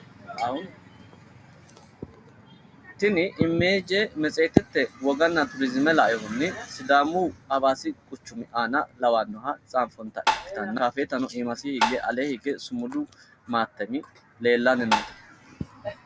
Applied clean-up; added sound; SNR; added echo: none; Tap; 0 dB; none.